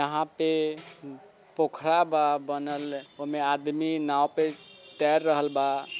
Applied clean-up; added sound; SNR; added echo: none; Tambourine; 14 dB; none.